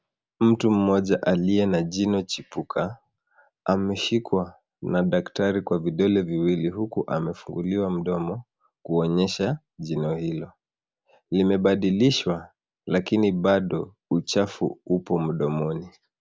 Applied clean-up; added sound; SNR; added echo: none; none; none; none.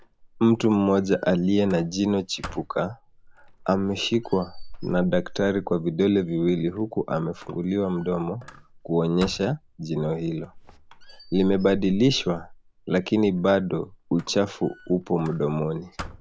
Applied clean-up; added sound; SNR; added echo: none; Squeak; 16 dB; none.